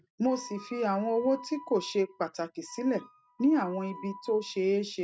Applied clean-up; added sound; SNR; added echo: neural mask model RNNoise.